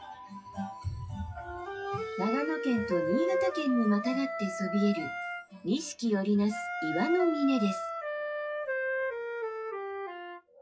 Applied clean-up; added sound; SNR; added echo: classical method WPE with log-MMSE.